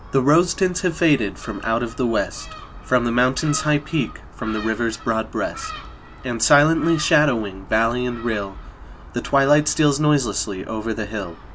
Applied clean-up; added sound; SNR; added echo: none; Gull, seagull; 16 dB; none.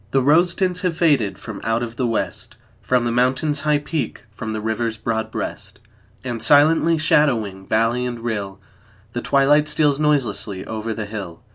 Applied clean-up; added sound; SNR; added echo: none; none; none; none.